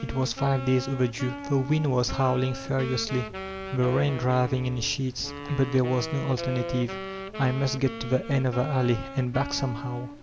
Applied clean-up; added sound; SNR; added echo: none; Wind instrument, woodwind instrument; 10 dB; none.